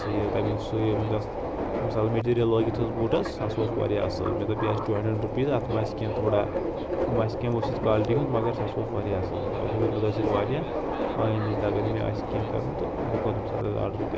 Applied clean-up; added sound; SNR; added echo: none; Subway, metro, underground; 2 dB; none.